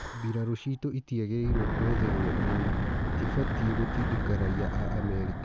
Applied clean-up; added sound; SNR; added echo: none; Wind / Breathing; -2 dB; none.